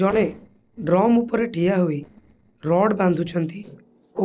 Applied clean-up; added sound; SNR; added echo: neural separator model SepFormer DNS4.